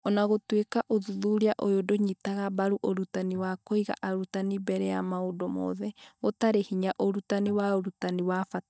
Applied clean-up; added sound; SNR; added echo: neural mask model DeepFilterNet 3.